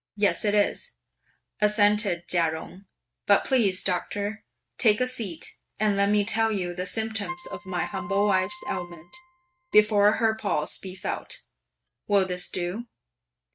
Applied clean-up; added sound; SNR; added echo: neural mask model RNNoise.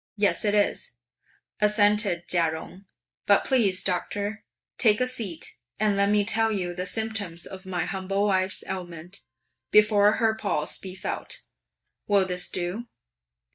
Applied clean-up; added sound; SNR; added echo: neural mask model DeepFilterNet 3.